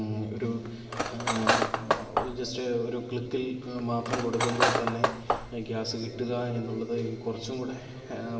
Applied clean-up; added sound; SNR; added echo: none; Cutlery, silverware; -3 dB; reverberation time 1.9 s.